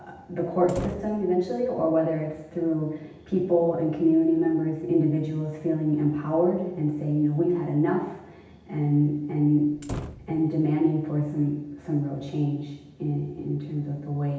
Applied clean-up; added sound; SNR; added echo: none; Slam; 12 dB; reverberation time 0.9 s.